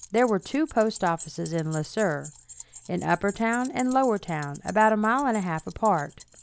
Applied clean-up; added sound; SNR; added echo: none; Keys jangling; 20 dB; none.